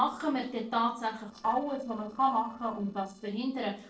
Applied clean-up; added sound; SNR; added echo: neural separator model SepFormer DNS4.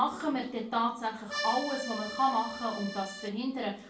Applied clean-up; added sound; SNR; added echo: none; Accordion; 7 dB; reverberation time 0.3 s.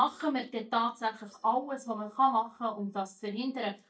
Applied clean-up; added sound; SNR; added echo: neural mask model DeepFilterNet 3.